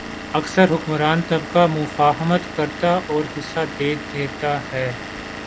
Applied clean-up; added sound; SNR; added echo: none; Engine / Vehicle; 11 dB; none.